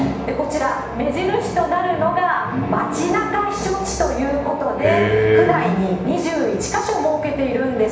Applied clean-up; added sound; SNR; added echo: none; none; none; reverberation time 0.9 s.